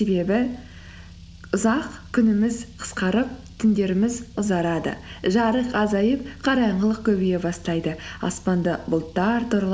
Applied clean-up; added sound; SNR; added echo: none; Car; 19 dB; none.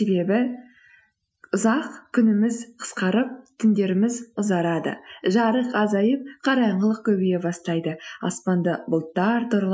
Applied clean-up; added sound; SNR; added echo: classical method Wiener filter.